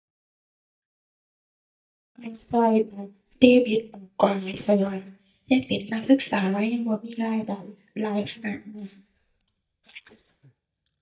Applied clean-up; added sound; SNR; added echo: neural mask model DeepFilterNet 3.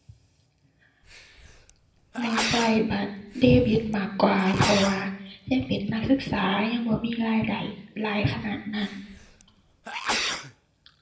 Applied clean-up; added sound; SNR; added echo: none; Sneeze; 8 dB; reverberation time 0.7 s.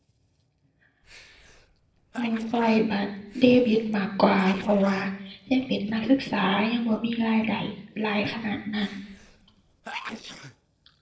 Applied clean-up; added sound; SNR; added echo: neural separator model SepFormer DNS4.